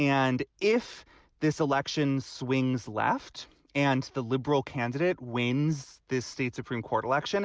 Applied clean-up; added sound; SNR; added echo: none; none; none; none.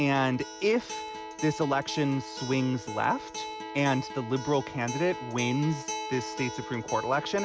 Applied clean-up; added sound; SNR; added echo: none; Acoustic guitar; 9 dB; none.